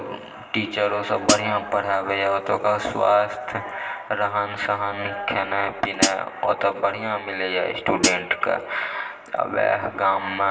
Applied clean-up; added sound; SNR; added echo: none; Hi-hat; -1 dB; reverberation time 0.8 s.